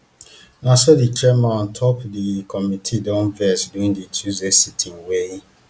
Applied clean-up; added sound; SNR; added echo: none; none; none; none.